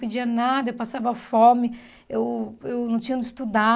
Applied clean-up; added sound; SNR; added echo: none; none; none; none.